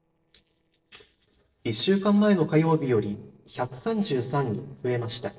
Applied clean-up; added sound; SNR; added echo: neural separator model SepFormer DNS4.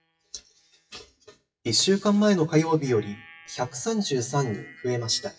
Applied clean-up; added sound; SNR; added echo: classical method WPE with log-MMSE.